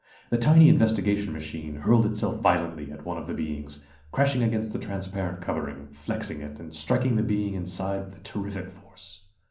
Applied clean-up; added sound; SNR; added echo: none; none; none; reverberation time 0.6 s.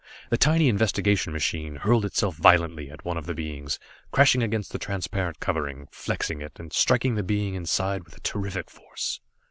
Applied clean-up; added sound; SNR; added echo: none; none; none; none.